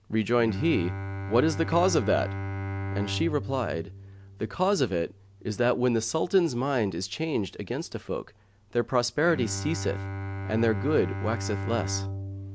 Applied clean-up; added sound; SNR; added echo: none; Bowed string instrument; 7 dB; none.